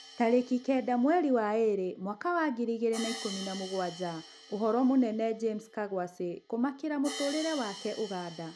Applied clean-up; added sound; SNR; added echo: none; Hi-hat; 16 dB; none.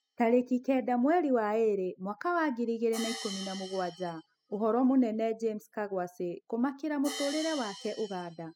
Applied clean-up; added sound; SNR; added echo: classical method spectral subtraction.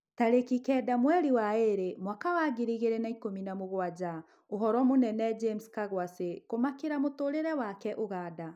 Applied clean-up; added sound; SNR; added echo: none; none; none; none.